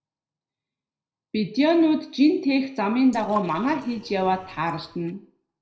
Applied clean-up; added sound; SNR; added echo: neural separator model SepFormer DNS4.